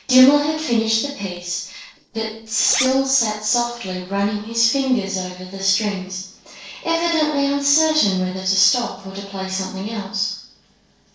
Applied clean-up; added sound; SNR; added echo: neural separator model SepFormer DNS4.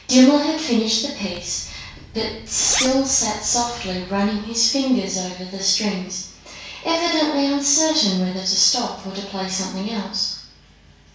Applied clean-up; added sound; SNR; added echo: none; Zipper (clothing); 12 dB; reverberation time 0.6 s.